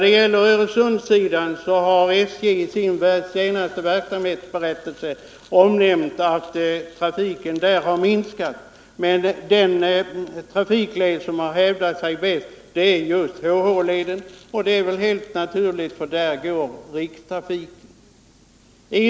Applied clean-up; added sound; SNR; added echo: none; none; none; none.